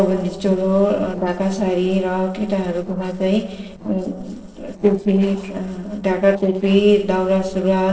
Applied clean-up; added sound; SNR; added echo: neural separator model SepFormer DNS4.